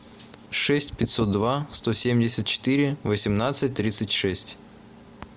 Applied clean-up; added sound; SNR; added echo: none; none; none; none.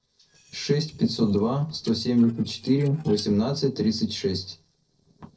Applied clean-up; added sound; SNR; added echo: neural separator model SepFormer DNS4.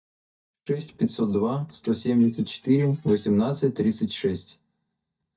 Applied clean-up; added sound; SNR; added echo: neural mask model DeepFilterNet 3.